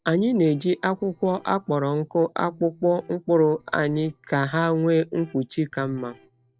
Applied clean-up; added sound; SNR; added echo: neural separator model SepFormer DNS4.